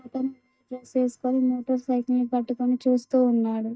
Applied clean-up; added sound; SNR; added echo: neural mask model DeepFilterNet 3.